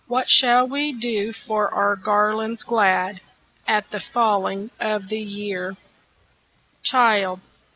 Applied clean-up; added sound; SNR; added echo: none; none; none; none.